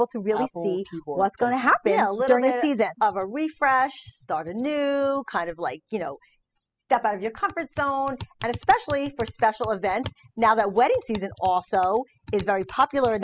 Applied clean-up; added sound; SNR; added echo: classical method spectral subtraction.